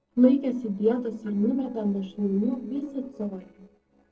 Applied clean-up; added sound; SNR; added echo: neural separator model SepFormer DNS4.